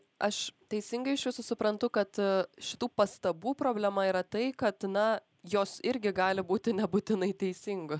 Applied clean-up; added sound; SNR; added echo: none; none; none; none.